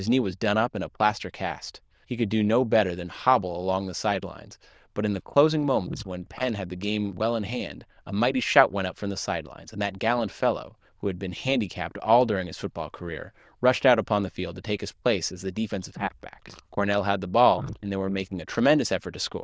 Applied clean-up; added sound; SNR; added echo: neural diffusion model UNIVERSE++.